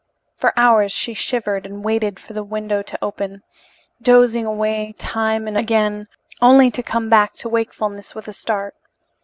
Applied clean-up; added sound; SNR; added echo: none; none; none; none.